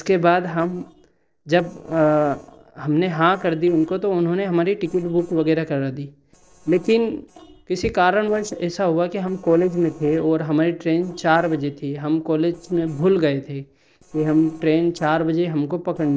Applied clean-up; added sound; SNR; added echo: neural separator model SepFormer DNS4.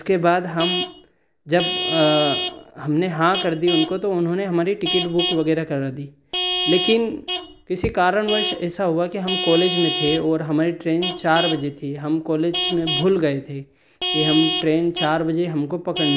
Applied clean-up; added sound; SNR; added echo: none; Vehicle horn, car horn, honking / Truck; 6 dB; none.